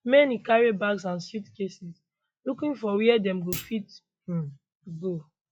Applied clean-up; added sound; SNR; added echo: classical method log-MMSE.